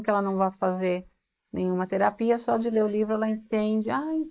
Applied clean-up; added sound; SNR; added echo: neural mask model Resemble Enhance denoiser.